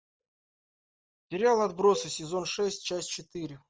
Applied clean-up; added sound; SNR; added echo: neural mask model DeepFilterNet 3.